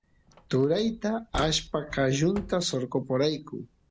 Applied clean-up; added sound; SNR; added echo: none; Slam; 16 dB; none.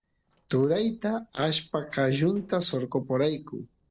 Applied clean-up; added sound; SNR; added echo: neural separator model SepFormer DNS4.